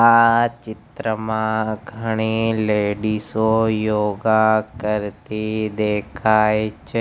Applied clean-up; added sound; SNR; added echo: none; none; none; none.